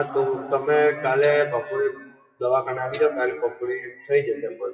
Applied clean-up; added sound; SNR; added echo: classical method WPE with log-MMSE.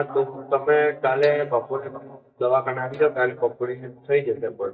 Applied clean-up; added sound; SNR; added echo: neural mask model DeepFilterNet 3.